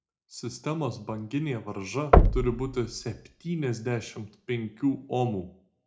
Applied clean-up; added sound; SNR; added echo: none; Knock; -5 dB; reverberation time 0.3 s.